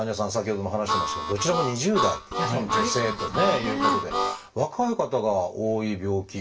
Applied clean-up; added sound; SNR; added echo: none; Harmonica; 1 dB; reverberation time 0.2 s.